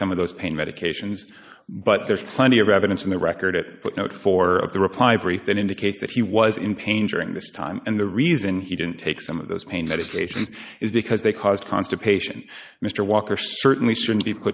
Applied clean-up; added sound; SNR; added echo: neural mask model Resemble Enhance denoiser.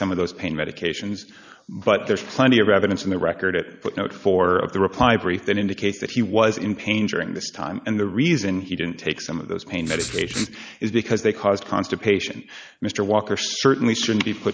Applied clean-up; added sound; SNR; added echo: none; Writing; 10 dB; none.